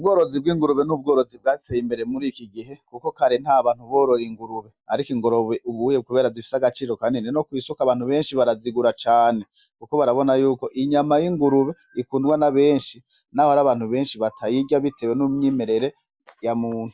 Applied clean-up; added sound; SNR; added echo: none; none; none; none.